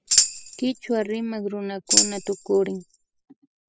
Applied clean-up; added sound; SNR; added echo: classical method spectral subtraction.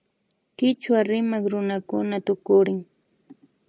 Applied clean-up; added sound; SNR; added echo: none; none; none; none.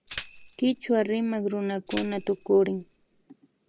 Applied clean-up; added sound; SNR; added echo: none; Tambourine; -3 dB; none.